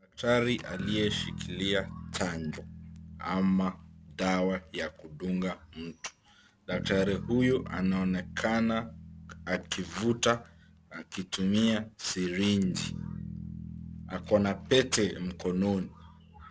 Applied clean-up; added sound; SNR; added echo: none; Bass guitar; 13 dB; none.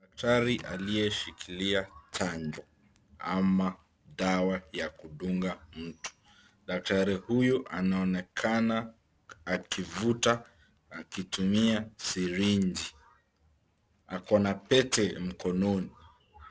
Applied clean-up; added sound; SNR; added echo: none; none; none; none.